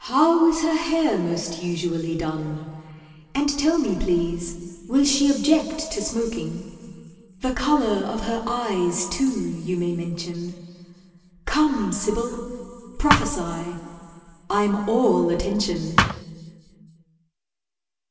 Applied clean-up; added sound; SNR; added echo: none; Thump, thud; -3 dB; reverberation time 2.5 s.